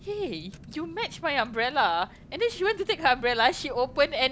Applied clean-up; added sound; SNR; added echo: none; Car; 20 dB; none.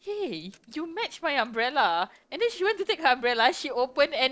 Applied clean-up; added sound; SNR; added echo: neural separator model SepFormer DNS4.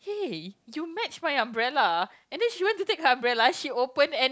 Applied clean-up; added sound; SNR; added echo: none; none; none; none.